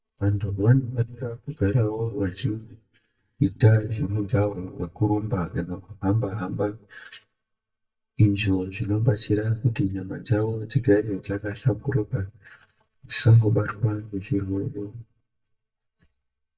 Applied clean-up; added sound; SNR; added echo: neural mask model DeepFilterNet 3.